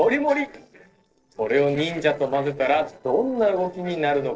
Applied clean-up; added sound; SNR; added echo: neural separator model SepFormer DNS4.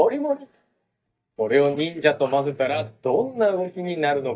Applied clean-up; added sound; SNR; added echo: neural mask model DeepFilterNet 3.